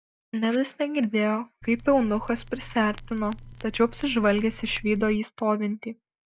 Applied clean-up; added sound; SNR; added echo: none; Crackle; 16 dB; none.